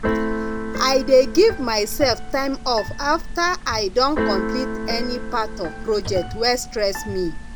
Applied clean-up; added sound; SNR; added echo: none; Keyboard (musical); 5 dB; none.